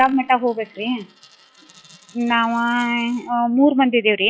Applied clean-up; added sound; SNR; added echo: classical method log-MMSE.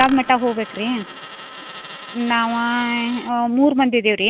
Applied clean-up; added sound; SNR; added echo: none; Coin (dropping); 16 dB; none.